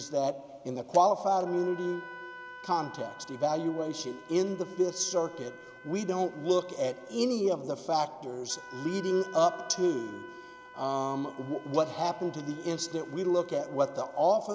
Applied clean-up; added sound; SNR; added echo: none; Wind instrument, woodwind instrument; 19 dB; none.